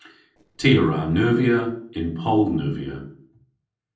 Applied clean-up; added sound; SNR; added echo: neural separator model SepFormer DNS4.